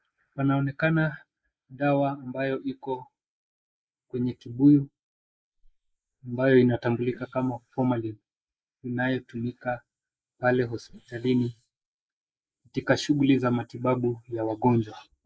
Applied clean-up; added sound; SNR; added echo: neural mask model Resemble Enhance denoiser.